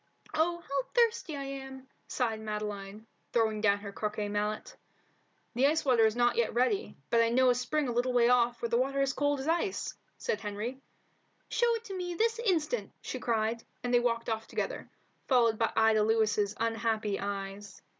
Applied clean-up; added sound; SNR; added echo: none; none; none; none.